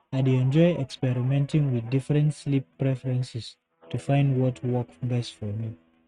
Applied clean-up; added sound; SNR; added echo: neural mask model RNNoise.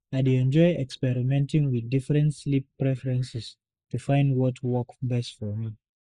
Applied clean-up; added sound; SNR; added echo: neural mask model Resemble Enhance denoiser.